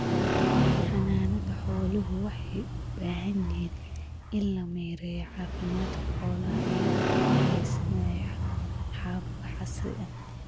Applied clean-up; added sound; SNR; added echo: none; Motorcycle; -4 dB; none.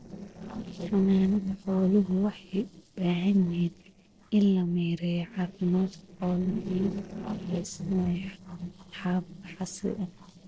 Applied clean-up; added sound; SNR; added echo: neural separator model SepFormer DNS4.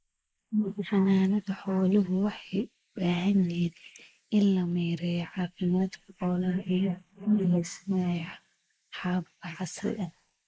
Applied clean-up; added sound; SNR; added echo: neural mask model Resemble Enhance denoiser.